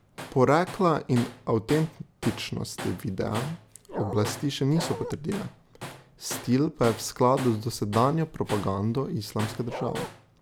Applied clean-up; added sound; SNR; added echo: none; Bark + Tools; 12 dB; none.